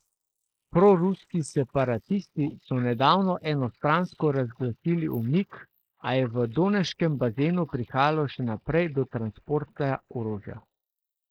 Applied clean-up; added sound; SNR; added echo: neural mask model Resemble Enhance denoiser.